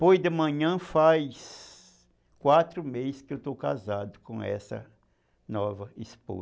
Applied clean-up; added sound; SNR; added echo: none; none; none; none.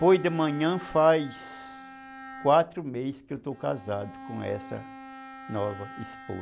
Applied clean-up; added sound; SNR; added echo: none; Bowed string instrument; 16 dB; none.